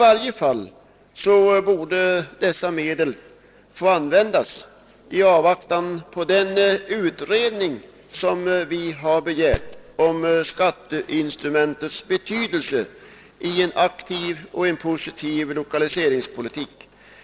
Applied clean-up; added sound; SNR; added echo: neural separator model SepFormer DNS4.